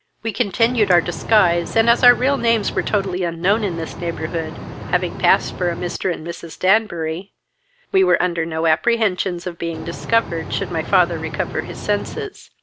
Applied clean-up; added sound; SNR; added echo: none; Boat, Water vehicle; 10 dB; none.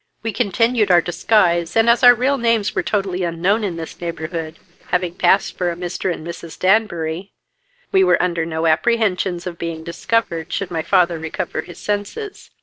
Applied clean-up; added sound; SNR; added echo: neural separator model SepFormer DNS4.